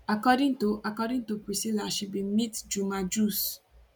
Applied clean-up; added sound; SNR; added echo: none; none; none; none.